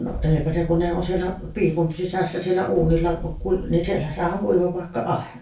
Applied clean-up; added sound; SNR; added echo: none; Boom; 10 dB; reverberation time 0.2 s.